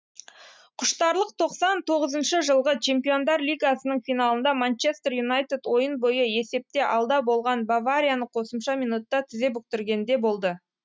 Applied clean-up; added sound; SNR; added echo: none; none; none; none.